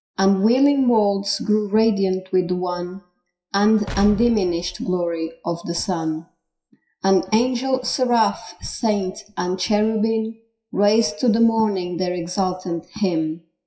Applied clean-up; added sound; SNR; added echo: classical method WPE with log-MMSE.